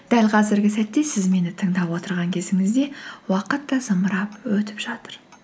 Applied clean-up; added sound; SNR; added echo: none; none; none; none.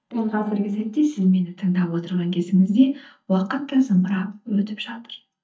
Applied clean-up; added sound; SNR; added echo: neural mask model DeepFilterNet 3.